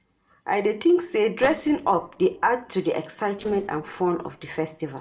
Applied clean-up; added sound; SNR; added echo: neural separator model SepFormer DNS4.